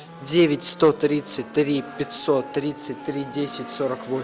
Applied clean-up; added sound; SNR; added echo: none; Wind instrument, woodwind instrument; 18 dB; none.